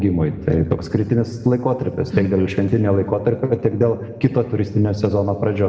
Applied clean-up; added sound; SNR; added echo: none; none; none; reverberation time 1.9 s.